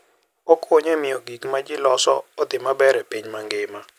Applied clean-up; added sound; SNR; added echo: none; none; none; none.